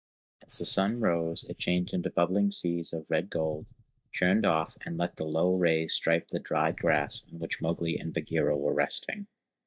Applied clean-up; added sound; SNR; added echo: neural mask model DeepFilterNet 3.